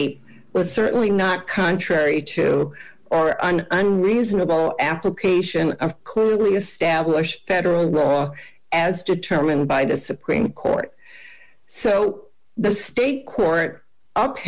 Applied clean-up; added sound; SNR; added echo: none; none; none; none.